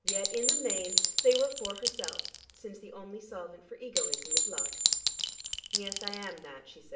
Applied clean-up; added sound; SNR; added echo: none; Chink, clink; -4 dB; reverberation time 0.6 s.